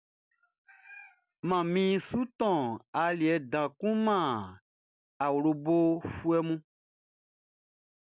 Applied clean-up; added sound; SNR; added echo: none; none; none; none.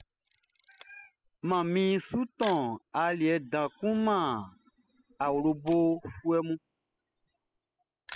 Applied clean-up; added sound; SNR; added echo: classical method spectral subtraction.